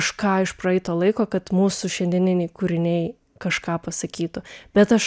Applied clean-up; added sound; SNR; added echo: none; none; none; none.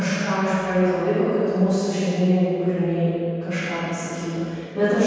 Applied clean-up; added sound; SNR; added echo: none; none; none; reverberation time 2.2 s.